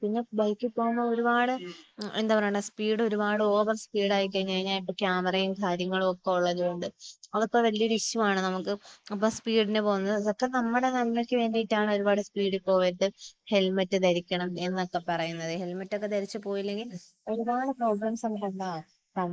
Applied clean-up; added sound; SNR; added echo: neural mask model Resemble Enhance denoiser.